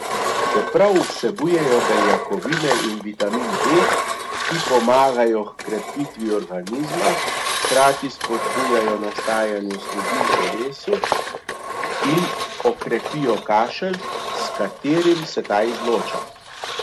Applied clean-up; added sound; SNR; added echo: none; Engine; 3 dB; none.